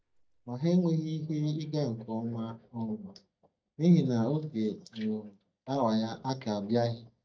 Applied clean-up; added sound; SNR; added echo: neural mask model DeepFilterNet 3.